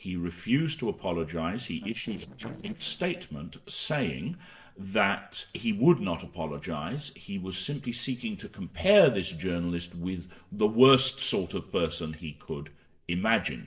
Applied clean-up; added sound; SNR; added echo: neural separator model SepFormer DNS4.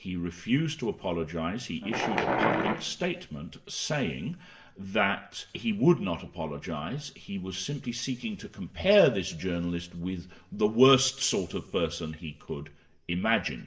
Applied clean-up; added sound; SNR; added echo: none; Wild animals; 0 dB; reverberation time 0.7 s.